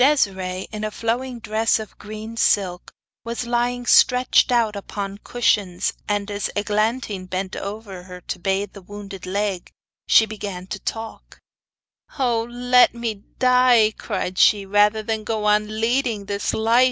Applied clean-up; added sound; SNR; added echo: none; none; none; none.